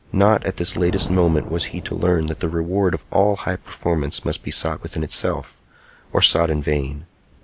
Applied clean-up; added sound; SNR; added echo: none; Thunder; 18 dB; none.